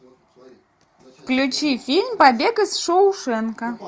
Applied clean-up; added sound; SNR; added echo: none; none; none; none.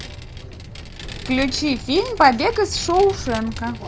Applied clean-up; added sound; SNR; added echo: none; Vehicle; 11 dB; none.